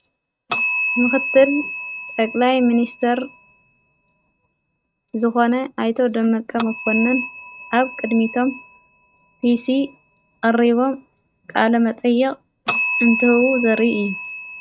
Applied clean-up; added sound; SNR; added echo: neural mask model RNNoise.